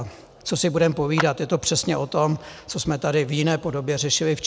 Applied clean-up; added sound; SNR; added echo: none; Clapping; 12 dB; none.